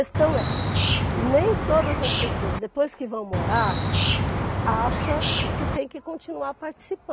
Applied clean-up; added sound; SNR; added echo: none; Bird; -3 dB; none.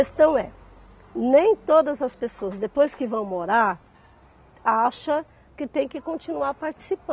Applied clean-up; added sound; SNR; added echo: none; none; none; none.